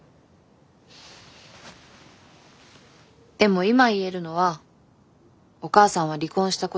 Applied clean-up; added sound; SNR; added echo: none; none; none; none.